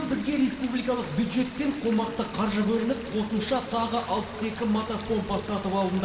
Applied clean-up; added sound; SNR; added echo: none; Stream; 14 dB; reverberation time 2.3 s.